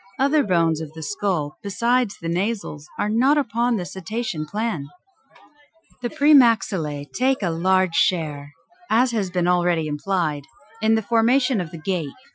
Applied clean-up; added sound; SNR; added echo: classical method Wiener filter.